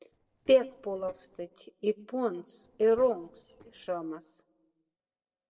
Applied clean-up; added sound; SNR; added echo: neural separator model SepFormer DNS4.